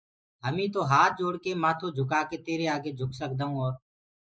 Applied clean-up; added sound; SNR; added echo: neural mask model Resemble Enhance denoiser.